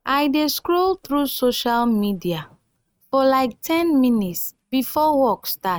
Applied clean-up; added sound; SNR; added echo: neural mask model RNNoise.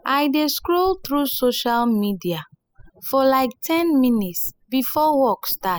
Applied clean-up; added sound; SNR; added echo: classical method spectral subtraction.